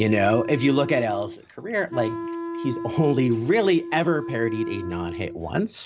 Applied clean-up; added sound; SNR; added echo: none; Wind instrument, woodwind instrument; 9 dB; none.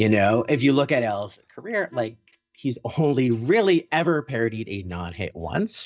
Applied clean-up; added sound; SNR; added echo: neural mask model DeepFilterNet 3.